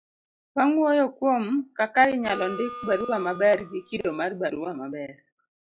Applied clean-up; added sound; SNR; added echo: classical method log-MMSE.